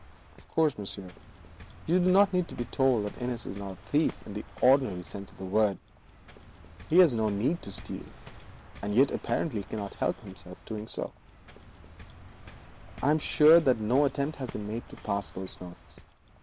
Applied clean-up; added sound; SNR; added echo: none; Waves, surf; 18 dB; none.